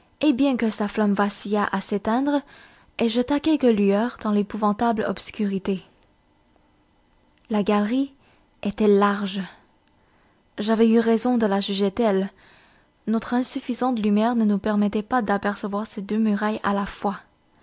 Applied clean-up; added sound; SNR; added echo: none; none; none; none.